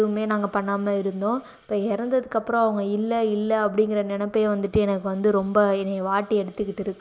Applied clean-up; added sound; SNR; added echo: neural mask model Resemble Enhance denoiser.